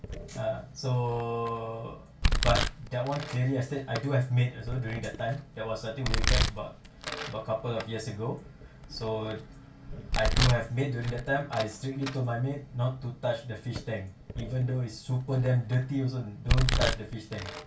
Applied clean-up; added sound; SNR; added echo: none; Domestic sounds, home sounds; 3 dB; reverberation time 0.2 s.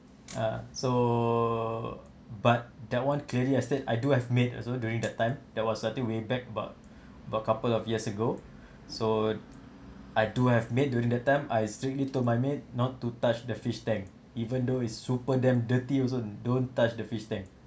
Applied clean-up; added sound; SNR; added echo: none; none; none; none.